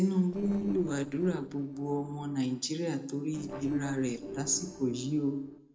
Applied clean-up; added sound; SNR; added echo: neural separator model SepFormer DNS4.